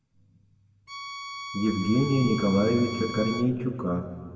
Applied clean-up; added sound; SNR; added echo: none; Bowed string instrument; 11 dB; reverberation time 1.7 s.